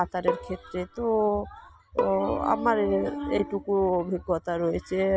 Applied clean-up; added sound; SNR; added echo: none; Bowed string instrument; 9 dB; none.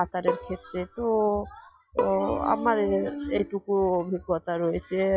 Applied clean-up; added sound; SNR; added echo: classical method log-MMSE.